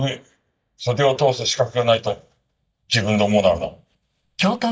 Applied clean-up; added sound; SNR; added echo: neural mask model DeepFilterNet 3.